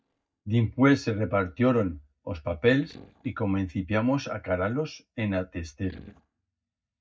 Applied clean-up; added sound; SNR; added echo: neural mask model DeepFilterNet 3.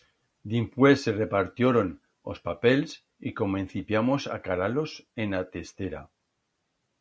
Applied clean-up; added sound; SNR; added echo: none; none; none; none.